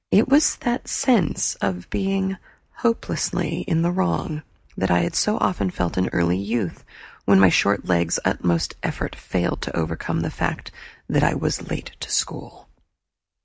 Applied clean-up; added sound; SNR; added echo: none; none; none; none.